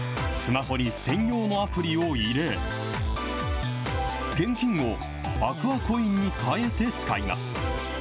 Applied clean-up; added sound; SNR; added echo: none; none; none; none.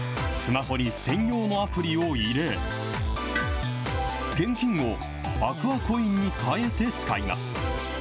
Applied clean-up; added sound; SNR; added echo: none; Tools; 16 dB; none.